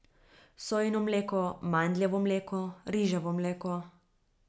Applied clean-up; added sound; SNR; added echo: none; none; none; none.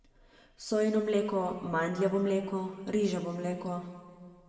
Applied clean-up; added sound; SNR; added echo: none; none; none; reverberation time 1.9 s.